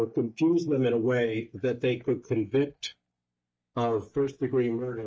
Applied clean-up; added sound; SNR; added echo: neural mask model DeepFilterNet 3.